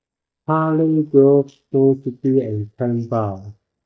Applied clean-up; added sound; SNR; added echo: neural mask model DeepFilterNet 3.